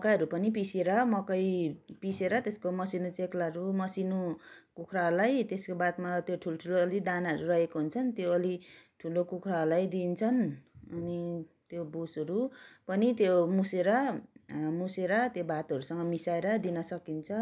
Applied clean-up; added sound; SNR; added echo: none; none; none; none.